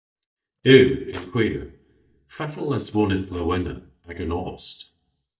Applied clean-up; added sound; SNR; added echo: neural mask model DeepFilterNet 3.